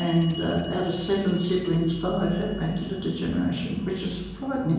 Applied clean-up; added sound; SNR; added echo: none; Telephone; 11 dB; reverberation time 1.0 s.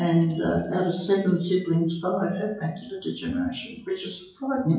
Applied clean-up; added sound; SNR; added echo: classical method WPE with log-MMSE.